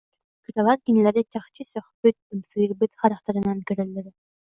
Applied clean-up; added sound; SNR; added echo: none; none; none; none.